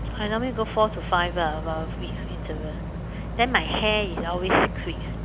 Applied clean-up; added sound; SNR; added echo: none; Boat, Water vehicle; 5 dB; none.